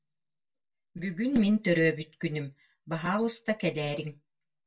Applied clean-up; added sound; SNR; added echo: none; none; none; reverberation time 0.1 s.